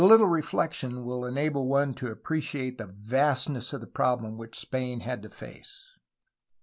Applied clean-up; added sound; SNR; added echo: none; none; none; none.